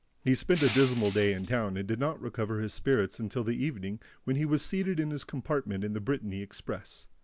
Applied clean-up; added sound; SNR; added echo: none; Crushing; 9 dB; none.